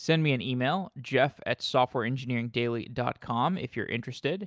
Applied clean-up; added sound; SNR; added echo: none; none; none; none.